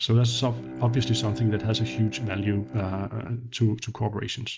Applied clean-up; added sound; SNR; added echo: neural mask model RNNoise.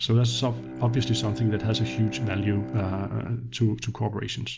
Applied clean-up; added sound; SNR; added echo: none; Bowed string instrument; 11 dB; none.